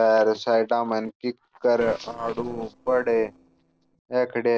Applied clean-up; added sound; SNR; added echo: neural separator model SepFormer DNS4.